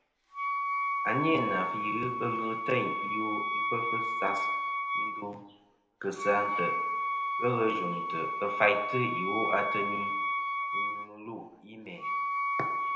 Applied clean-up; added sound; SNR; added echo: none; Wind instrument, woodwind instrument; -2 dB; reverberation time 0.9 s.